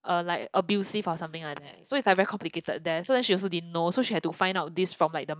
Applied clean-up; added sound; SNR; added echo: neural mask model DeepFilterNet 3.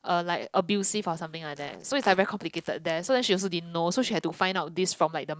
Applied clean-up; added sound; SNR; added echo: neural separator model SepFormer DNS4.